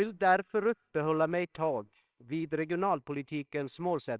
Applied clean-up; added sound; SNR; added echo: neural separator model SepFormer WHAMR!.